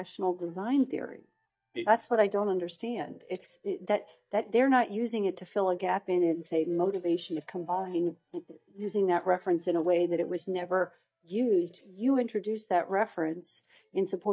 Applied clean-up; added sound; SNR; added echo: neural mask model DeepFilterNet 3.